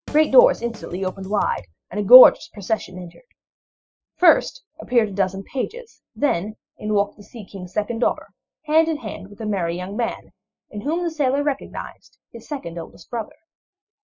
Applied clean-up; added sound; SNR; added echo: classical method spectral subtraction.